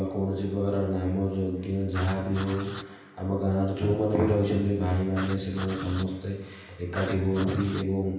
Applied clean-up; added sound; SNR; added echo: none; Writing; 12 dB; reverberation time 0.9 s.